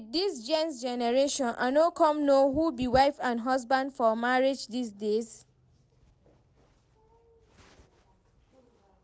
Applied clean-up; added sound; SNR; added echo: none; none; none; none.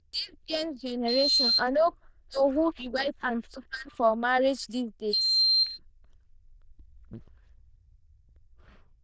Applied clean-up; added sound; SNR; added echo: neural diffusion model UNIVERSE++.